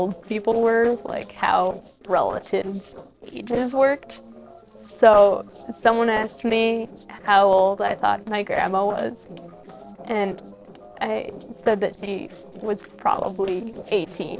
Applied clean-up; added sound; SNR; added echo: neural separator model SepFormer DNS4.